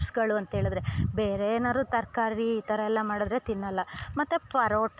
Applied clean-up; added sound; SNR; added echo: none; none; none; none.